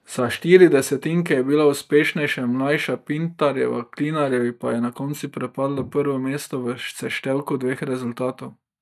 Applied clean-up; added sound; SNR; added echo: neural mask model DeepFilterNet 3.